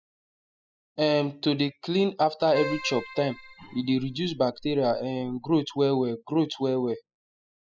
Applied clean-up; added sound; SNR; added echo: classical method spectral subtraction.